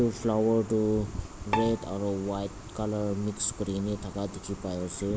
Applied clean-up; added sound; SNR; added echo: none; Bowed string instrument; 9 dB; none.